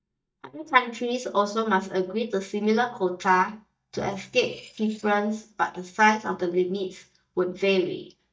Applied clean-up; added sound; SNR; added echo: neural mask model DeepFilterNet 3.